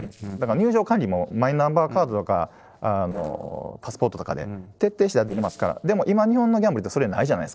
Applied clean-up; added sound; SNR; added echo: neural separator model SepFormer DNS4.